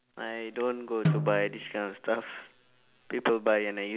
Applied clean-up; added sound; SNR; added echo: none; Snare drum; 3 dB; none.